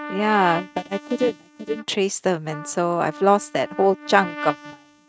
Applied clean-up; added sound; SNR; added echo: neural mask model RNNoise.